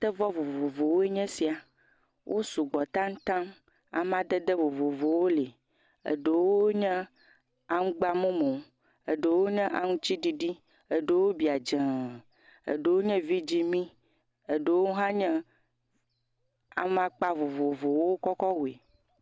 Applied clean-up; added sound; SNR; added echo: none; none; none; none.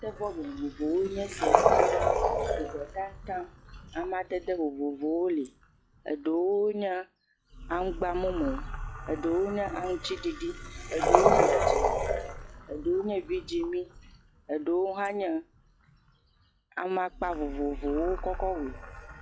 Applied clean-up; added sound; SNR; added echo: classical method log-MMSE.